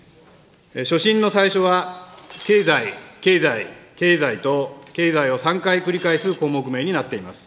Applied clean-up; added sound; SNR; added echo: none; Shatter; 13 dB; none.